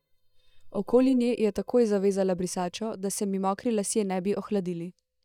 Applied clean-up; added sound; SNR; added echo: neural mask model DeepFilterNet 3.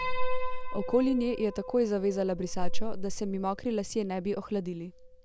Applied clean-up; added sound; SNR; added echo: none; Piano; -2 dB; none.